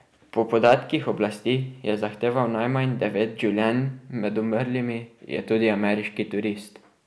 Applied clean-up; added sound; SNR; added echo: none; none; none; none.